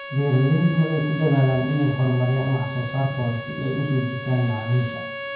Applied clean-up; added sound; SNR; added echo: none; Bowed string instrument; 11 dB; reverberation time 0.9 s.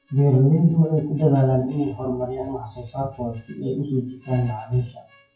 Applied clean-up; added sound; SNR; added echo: classical method WPE with log-MMSE.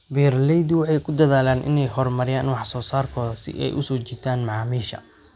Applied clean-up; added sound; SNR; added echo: none; none; none; none.